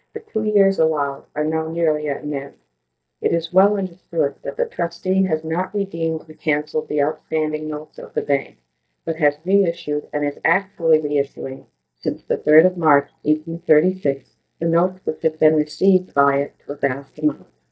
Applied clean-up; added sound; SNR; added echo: neural mask model DeepFilterNet 3.